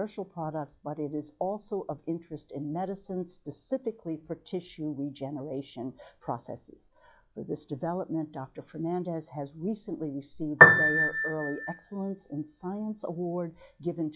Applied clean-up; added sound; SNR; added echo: classical method log-MMSE.